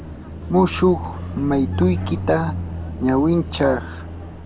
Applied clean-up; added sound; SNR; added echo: none; Car passing by; 7 dB; none.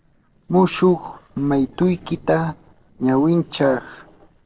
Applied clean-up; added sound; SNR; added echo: neural separator model SepFormer DNS4.